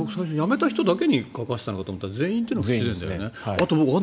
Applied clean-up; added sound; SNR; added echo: none; none; none; none.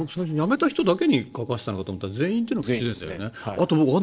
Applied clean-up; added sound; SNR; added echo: neural separator model SepFormer DNS4.